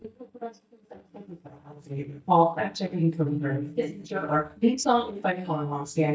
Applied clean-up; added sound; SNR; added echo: neural mask model DeepFilterNet 3.